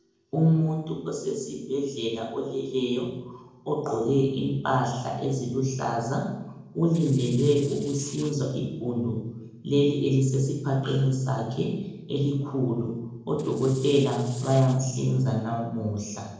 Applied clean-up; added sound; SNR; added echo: neural separator model SepFormer DNS4.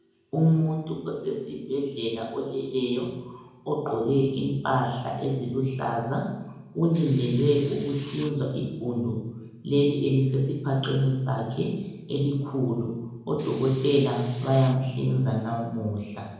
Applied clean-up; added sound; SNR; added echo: none; Hiss; 14 dB; reverberation time 0.9 s.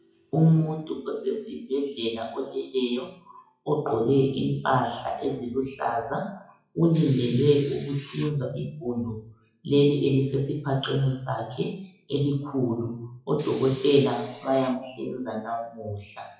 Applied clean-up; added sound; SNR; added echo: classical method WPE with log-MMSE.